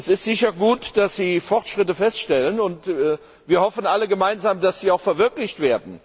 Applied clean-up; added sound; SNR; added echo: none; none; none; none.